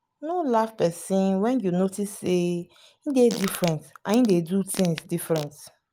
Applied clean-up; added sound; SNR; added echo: none; Fart; 15 dB; none.